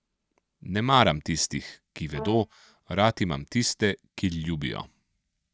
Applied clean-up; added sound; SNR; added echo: neural mask model DeepFilterNet 3.